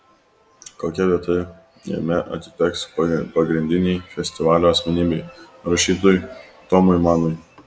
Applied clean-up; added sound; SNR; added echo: none; none; none; none.